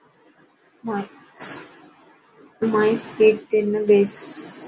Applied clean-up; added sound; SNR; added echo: none; none; none; none.